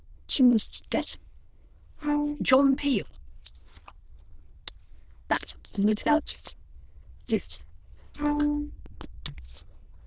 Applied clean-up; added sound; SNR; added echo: neural diffusion model UNIVERSE++.